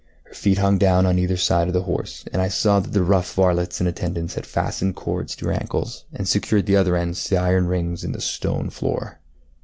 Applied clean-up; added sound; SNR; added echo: none; none; none; none.